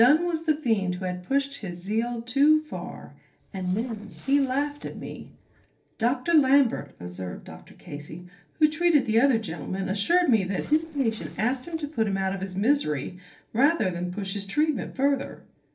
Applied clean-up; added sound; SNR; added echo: neural separator model SepFormer DNS4.